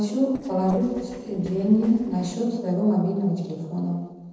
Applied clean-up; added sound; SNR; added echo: neural separator model SepFormer DNS4.